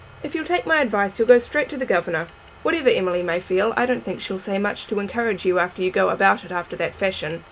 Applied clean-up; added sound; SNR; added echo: none; none; none; none.